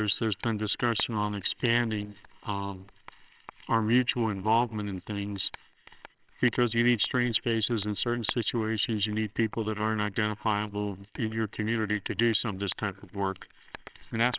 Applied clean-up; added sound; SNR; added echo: neural separator model SepFormer WHAMR!.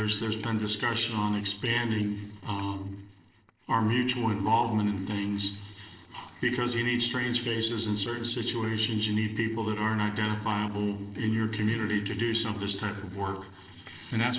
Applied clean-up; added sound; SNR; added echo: neural separator model SepFormer DNS4.